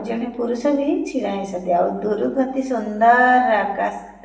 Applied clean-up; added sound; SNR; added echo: none; none; none; reverberation time 0.9 s.